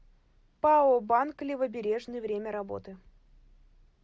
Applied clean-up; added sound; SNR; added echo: none; none; none; none.